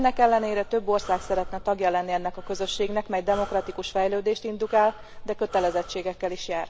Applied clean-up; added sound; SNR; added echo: none; Breathing; 12 dB; none.